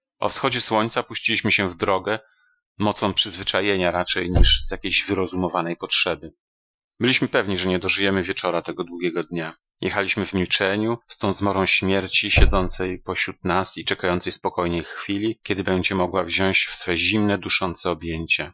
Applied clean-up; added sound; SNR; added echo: classical method Wiener filter.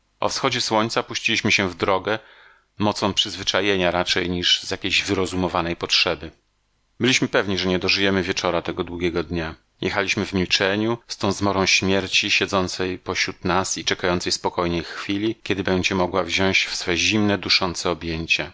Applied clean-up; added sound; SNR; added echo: none; none; none; none.